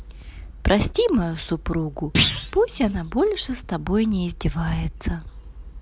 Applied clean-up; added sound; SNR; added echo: none; Thump, thud; 3 dB; none.